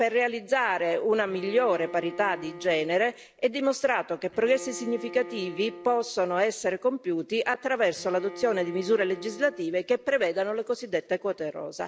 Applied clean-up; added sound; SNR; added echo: none; Bowed string instrument; 16 dB; none.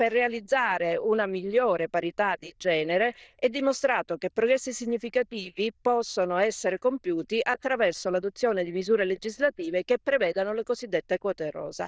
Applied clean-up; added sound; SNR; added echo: neural diffusion model UNIVERSE++.